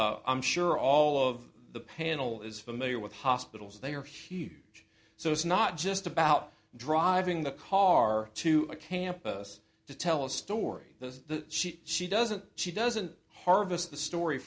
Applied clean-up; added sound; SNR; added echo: none; none; none; none.